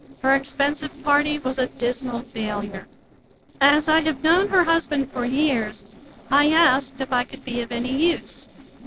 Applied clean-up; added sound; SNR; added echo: neural separator model SepFormer DNS4.